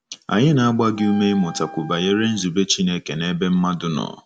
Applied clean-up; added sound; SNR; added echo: none; Wind instrument, woodwind instrument; 19 dB; none.